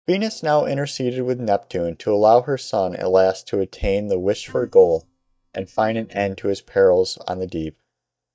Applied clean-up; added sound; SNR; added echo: neural mask model DeepFilterNet 3.